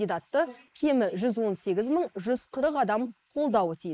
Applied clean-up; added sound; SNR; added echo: neural mask model Resemble Enhance denoiser.